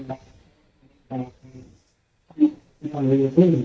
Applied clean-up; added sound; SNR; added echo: neural mask model DeepFilterNet 3.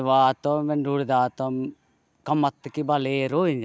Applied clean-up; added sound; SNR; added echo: none; none; none; none.